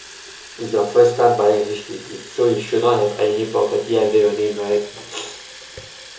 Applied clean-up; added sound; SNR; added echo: none; Fill (with liquid) / Water tap, faucet; 19 dB; reverberation time 0.8 s.